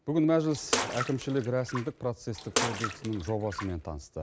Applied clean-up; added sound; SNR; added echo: none; Bathtub (filling or washing) / Water / Splash, splatter; 5 dB; none.